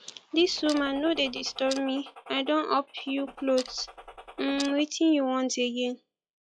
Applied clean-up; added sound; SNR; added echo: classical method log-MMSE.